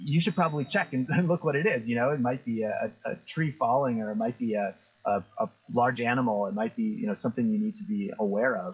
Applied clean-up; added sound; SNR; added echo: classical method WPE with log-MMSE.